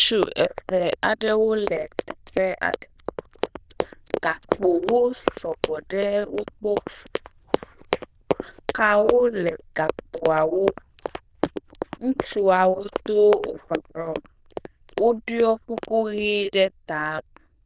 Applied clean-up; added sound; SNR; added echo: neural diffusion model UNIVERSE++.